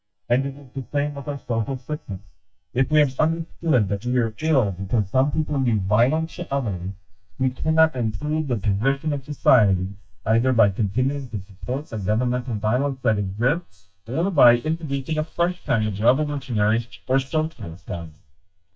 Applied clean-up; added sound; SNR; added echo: neural mask model DeepFilterNet 3.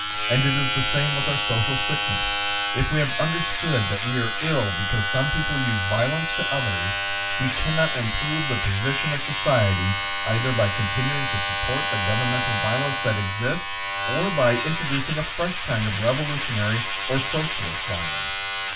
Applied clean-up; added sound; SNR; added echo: none; Domestic sounds, home sounds; -1 dB; reverberation time 0.2 s.